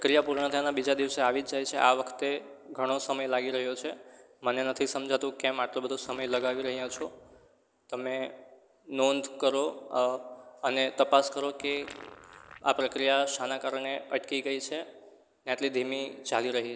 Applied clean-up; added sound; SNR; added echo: none; Fart; 19 dB; none.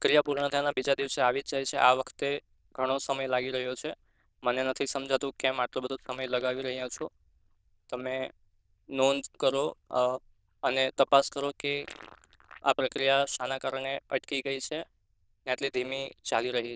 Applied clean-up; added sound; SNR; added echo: neural diffusion model UNIVERSE++.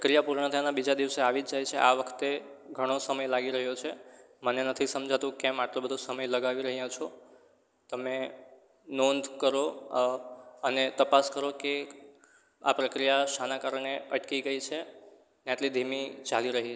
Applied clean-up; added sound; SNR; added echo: none; none; none; none.